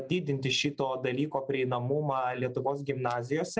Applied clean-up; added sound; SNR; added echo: none; none; none; none.